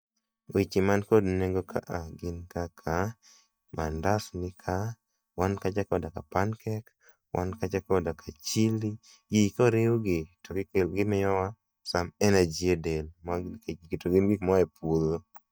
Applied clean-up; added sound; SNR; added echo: neural mask model DeepFilterNet 3.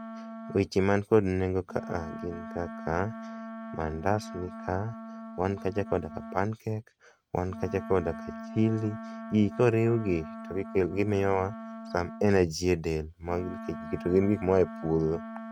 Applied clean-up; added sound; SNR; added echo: neural mask model RNNoise.